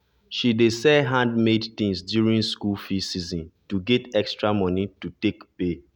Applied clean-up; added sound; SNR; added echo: none; none; none; none.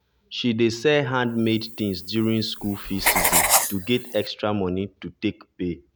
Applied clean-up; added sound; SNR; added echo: none; Writing; 1 dB; none.